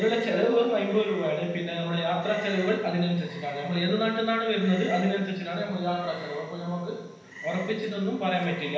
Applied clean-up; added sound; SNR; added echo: none; Frog; 18 dB; reverberation time 0.9 s.